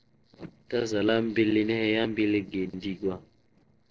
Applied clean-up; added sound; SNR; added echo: neural separator model SepFormer DNS4.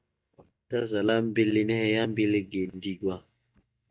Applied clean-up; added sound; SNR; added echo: neural mask model DeepFilterNet 3.